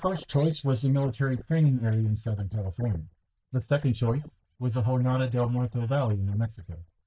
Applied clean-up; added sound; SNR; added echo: neural mask model DeepFilterNet 3.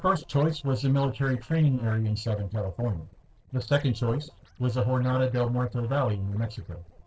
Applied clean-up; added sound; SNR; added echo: neural separator model SepFormer DNS4.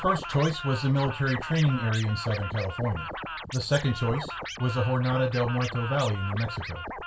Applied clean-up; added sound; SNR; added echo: none; Scratching (performance technique); 10 dB; reverberation time 0.2 s.